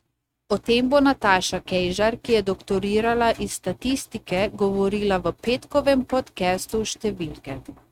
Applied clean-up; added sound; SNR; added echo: neural mask model RNNoise.